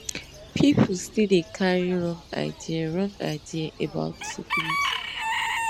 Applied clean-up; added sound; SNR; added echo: none; Bird / Chicken, rooster; 6 dB; none.